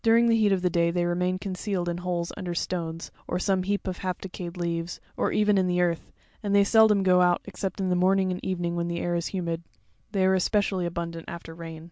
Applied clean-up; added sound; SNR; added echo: none; none; none; none.